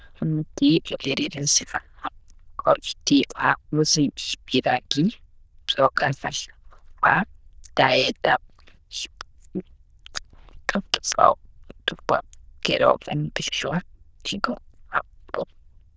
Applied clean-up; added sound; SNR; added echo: neural diffusion model UNIVERSE++.